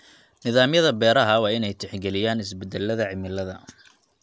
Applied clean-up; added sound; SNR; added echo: none; none; none; none.